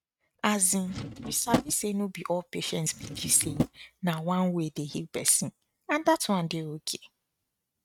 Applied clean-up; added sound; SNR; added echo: neural mask model RNNoise.